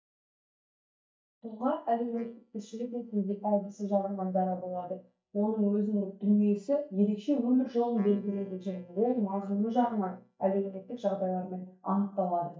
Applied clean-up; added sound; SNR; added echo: neural mask model DeepFilterNet 3.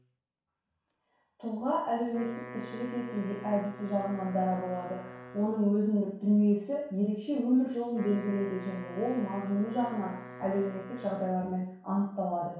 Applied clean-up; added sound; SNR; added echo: none; Wind instrument, woodwind instrument; 16 dB; reverberation time 0.6 s.